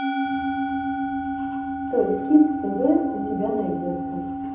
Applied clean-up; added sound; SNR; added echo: none; Musical instrument; 2 dB; reverberation time 0.8 s.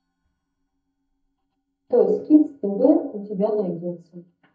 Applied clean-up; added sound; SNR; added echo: neural mask model DeepFilterNet 3.